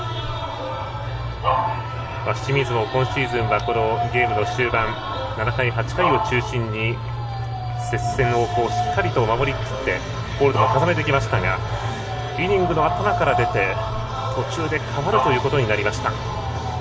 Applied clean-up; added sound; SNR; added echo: none; Dog; 6 dB; reverberation time 1.4 s.